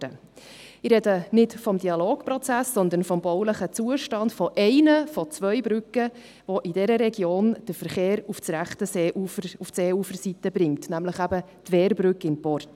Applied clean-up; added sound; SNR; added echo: none; none; none; none.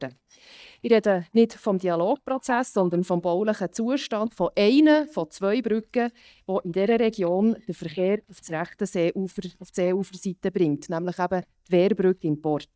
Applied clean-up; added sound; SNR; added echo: neural mask model DeepFilterNet 3.